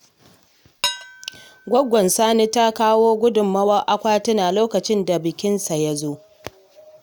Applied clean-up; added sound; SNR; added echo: none; Dishes, pots, and pans; 14 dB; none.